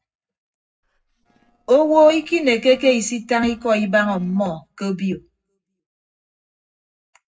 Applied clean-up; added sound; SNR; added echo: neural separator model SepFormer DNS4.